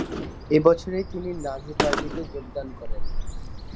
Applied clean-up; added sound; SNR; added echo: none; Gunshot, gunfire + Bird; 2 dB; none.